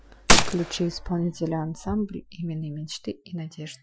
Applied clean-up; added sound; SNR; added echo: classical method Wiener filter.